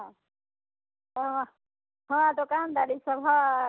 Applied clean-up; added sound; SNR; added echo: none; none; none; none.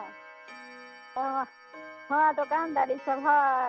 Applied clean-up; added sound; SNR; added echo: none; Clock; 19 dB; none.